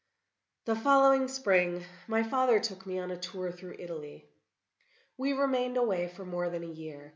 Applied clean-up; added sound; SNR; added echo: none; none; none; none.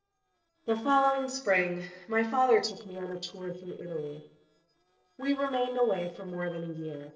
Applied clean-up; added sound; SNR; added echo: neural separator model SepFormer DNS4.